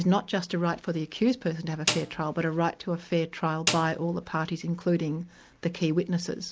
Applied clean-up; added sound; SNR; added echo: none; Snare drum; 7 dB; none.